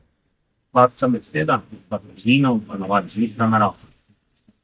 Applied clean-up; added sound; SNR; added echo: neural mask model DeepFilterNet 3.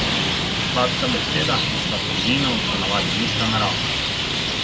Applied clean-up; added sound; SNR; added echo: none; Traffic noise, roadway noise; -5 dB; none.